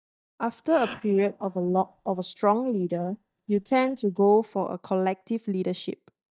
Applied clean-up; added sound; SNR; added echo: neural mask model DeepFilterNet 3.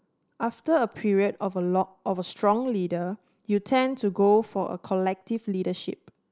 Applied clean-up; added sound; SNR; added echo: none; none; none; none.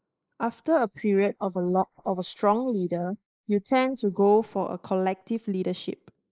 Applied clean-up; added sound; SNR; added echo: neural mask model Resemble Enhance denoiser.